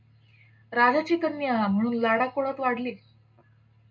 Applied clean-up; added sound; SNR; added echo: none; none; none; reverberation time 0.2 s.